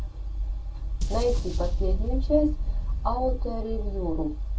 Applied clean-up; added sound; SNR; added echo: none; Boom; 2 dB; reverberation time 0.2 s.